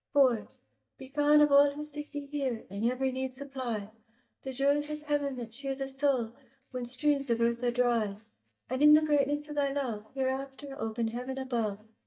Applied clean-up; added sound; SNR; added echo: neural mask model DeepFilterNet 3.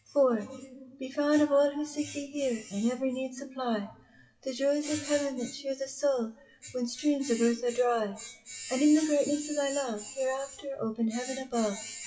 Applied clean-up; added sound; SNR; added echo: classical method WPE with log-MMSE.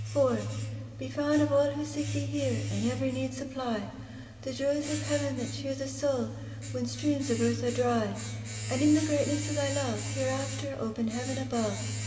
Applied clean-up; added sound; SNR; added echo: none; Domestic sounds, home sounds; 6 dB; reverberation time 2.3 s.